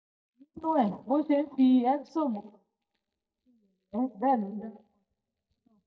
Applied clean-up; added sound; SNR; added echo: neural mask model DeepFilterNet 3.